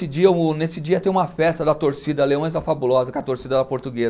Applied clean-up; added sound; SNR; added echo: none; none; none; none.